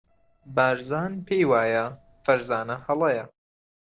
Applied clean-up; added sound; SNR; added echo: neural separator model SepFormer DNS4.